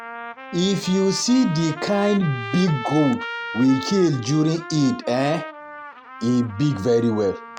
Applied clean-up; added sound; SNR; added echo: none; Trumpet; 12 dB; none.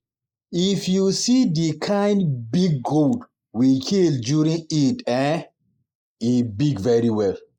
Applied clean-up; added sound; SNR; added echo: neural mask model Resemble Enhance denoiser.